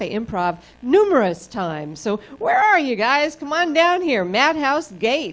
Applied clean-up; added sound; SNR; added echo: none; none; none; none.